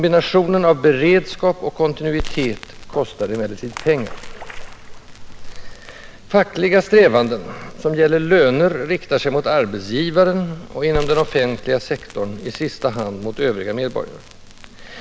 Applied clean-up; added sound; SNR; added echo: none; Crackle + Splash, splatter; 14 dB; none.